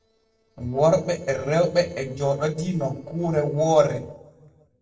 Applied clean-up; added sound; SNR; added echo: neural separator model SepFormer DNS4.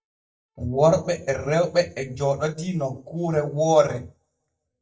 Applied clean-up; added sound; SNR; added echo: neural mask model DeepFilterNet 3.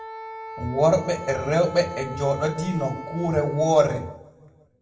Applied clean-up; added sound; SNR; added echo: none; Wind instrument, woodwind instrument; 14 dB; reverberation time 0.6 s.